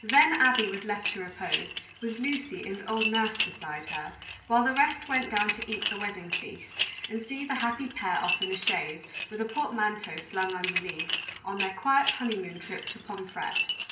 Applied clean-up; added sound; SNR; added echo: none; Dishes, pots, and pans; 5 dB; reverberation time 0.8 s.